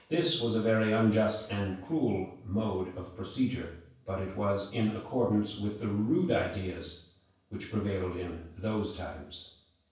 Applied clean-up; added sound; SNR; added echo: none; none; none; reverberation time 0.7 s.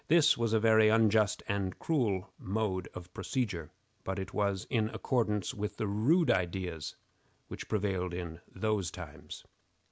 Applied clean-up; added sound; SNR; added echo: none; none; none; none.